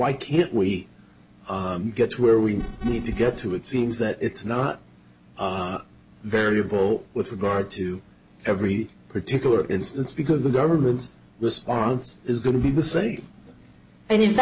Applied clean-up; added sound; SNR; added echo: none; none; none; none.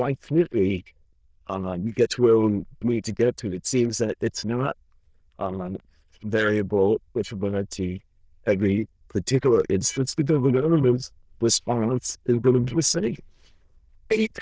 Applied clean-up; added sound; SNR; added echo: neural diffusion model UNIVERSE++.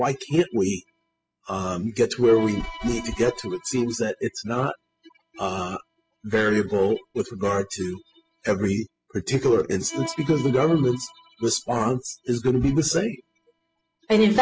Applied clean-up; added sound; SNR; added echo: classical method spectral subtraction.